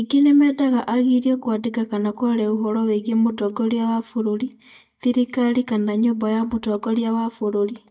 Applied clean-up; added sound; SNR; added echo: neural mask model DeepFilterNet 3.